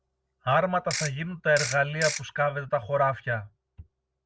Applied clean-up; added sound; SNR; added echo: none; Ratchet, pawl / Percussion; 6 dB; none.